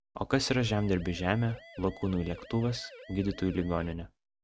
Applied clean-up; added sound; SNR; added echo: none; Siren; 19 dB; none.